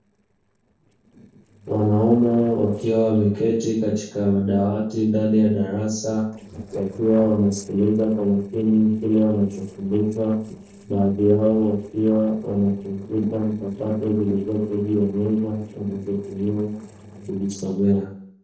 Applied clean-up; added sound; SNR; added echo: neural separator model SepFormer DNS4.